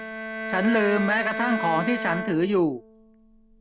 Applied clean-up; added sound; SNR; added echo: none; Bowed string instrument; 7 dB; none.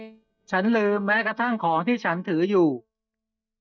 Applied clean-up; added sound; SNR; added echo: neural mask model DeepFilterNet 3.